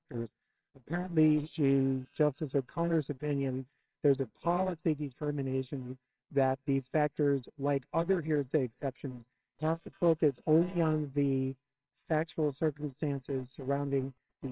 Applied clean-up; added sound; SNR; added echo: neural separator model SepFormer WHAMR!.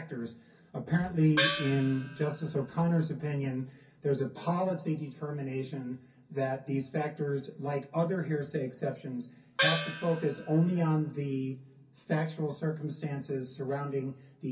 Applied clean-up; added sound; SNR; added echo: none; Gong; 3 dB; reverberation time 0.3 s.